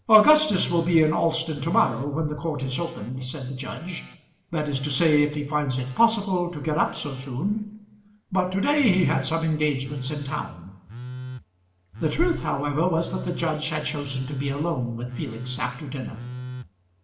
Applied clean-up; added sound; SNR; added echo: none; Telephone; 14 dB; reverberation time 0.8 s.